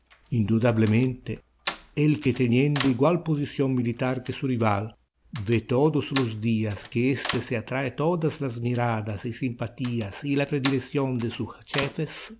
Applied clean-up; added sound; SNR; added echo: none; Slam; 15 dB; none.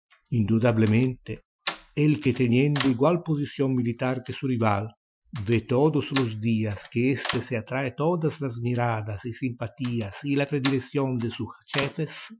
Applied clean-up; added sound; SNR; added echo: classical method Wiener filter.